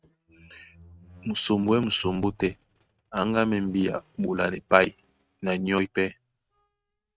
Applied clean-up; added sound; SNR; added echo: neural mask model RNNoise.